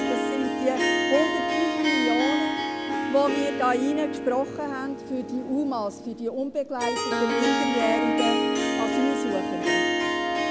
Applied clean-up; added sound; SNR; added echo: none; Harp; -2 dB; none.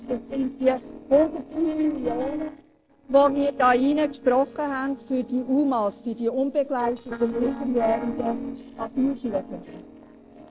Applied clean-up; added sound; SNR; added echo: neural separator model SepFormer DNS4.